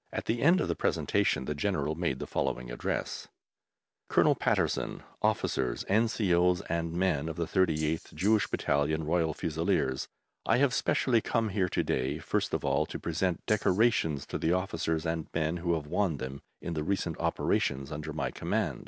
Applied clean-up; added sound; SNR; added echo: none; Rattle (instrument); 19 dB; none.